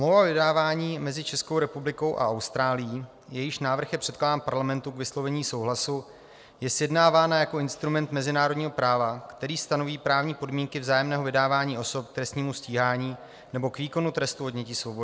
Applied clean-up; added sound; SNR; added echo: none; none; none; none.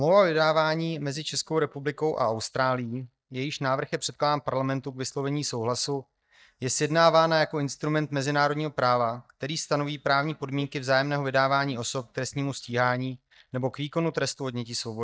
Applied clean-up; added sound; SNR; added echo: neural mask model DeepFilterNet 3.